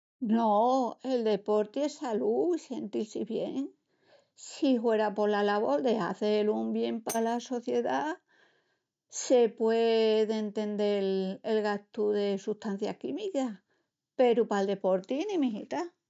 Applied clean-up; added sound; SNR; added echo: neural mask model RNNoise.